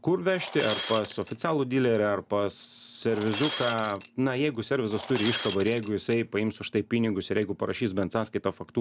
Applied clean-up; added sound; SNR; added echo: none; Shatter; 0 dB; none.